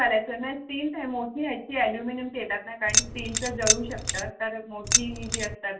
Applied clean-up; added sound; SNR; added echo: none; Keys jangling; -4 dB; reverberation time 0.3 s.